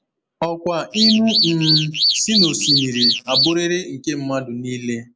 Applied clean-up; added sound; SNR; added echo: neural mask model Resemble Enhance denoiser.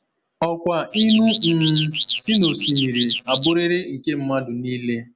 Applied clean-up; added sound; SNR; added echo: none; Alarm / Car; -2 dB; none.